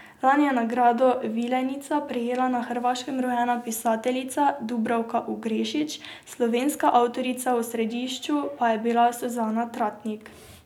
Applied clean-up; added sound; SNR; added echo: none; none; none; none.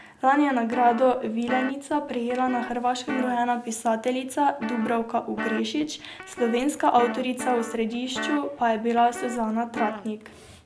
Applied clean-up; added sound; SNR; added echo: none; Guitar; 11 dB; none.